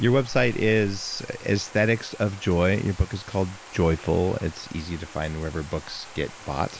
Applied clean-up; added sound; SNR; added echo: none; Bathtub (filling or washing); 14 dB; none.